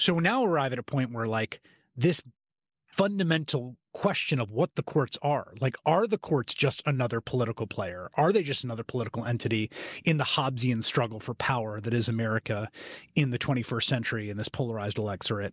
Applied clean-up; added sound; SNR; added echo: none; none; none; none.